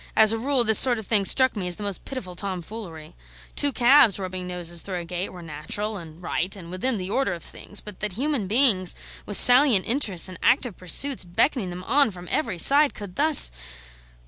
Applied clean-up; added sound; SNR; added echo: none; none; none; none.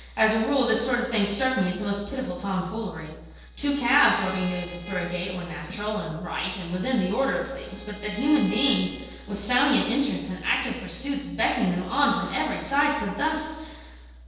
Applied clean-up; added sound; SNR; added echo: neural separator model SepFormer DNS4.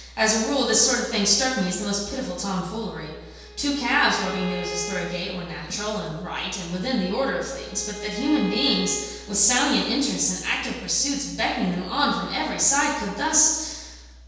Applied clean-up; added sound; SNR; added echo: none; Bowed string instrument; 13 dB; reverberation time 1.2 s.